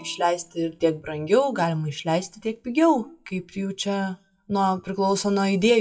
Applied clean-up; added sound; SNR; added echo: classical method WPE with log-MMSE.